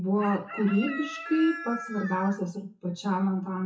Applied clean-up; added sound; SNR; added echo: classical method WPE with log-MMSE.